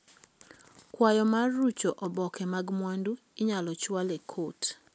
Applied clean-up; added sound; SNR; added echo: none; none; none; none.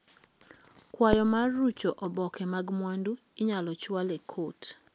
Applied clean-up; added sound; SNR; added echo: none; Fireworks; 14 dB; none.